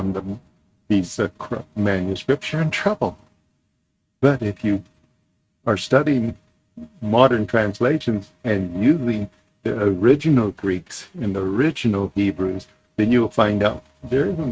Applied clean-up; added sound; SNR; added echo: neural mask model RNNoise.